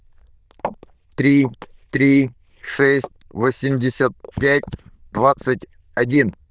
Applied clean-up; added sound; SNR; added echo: neural diffusion model UNIVERSE++.